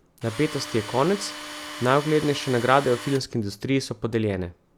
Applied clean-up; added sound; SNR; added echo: none; Tools; 12 dB; none.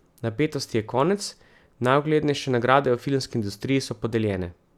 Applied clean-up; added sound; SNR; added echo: none; none; none; none.